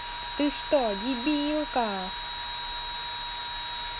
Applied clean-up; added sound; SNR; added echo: none; Engine / Drill; 3 dB; none.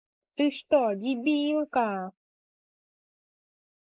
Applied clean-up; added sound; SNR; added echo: neural mask model Resemble Enhance denoiser.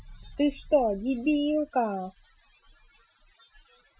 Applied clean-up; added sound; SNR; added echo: classical method Wiener filter.